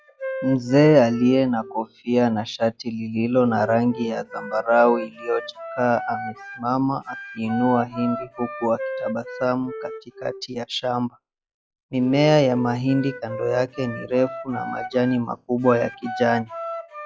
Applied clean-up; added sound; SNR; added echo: classical method log-MMSE.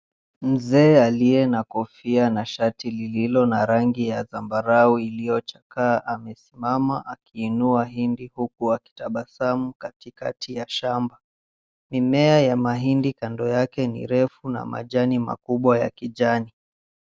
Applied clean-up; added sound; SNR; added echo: none; none; none; none.